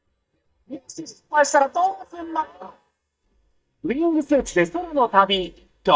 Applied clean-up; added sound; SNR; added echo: neural mask model DeepFilterNet 3.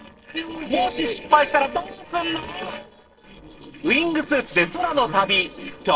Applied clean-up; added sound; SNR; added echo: neural separator model SepFormer DNS4.